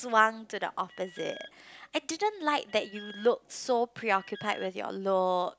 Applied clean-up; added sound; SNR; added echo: none; Alarm; 20 dB; none.